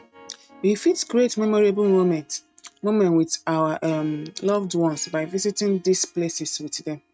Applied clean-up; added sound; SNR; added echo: neural mask model RNNoise.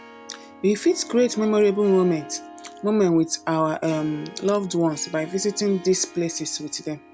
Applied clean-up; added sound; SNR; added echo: none; Harp; 19 dB; none.